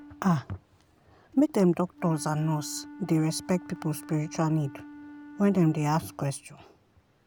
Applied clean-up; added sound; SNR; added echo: none; Wind instrument, woodwind instrument; 18 dB; none.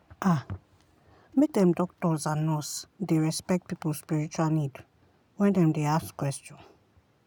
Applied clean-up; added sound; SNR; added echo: none; none; none; none.